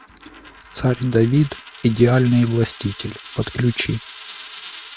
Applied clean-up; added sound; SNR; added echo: none; Coin (dropping); 19 dB; none.